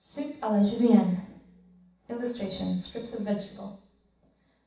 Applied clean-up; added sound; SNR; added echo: none; none; none; reverberation time 0.7 s.